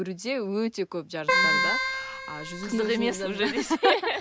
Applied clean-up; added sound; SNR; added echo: none; Keyboard (musical); 0 dB; none.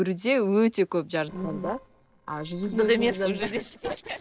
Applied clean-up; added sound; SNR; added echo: neural separator model SepFormer DNS4.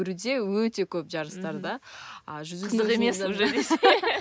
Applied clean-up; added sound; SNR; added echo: none; none; none; none.